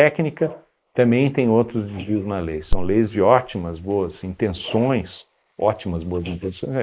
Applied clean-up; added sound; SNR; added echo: neural mask model Resemble Enhance denoiser.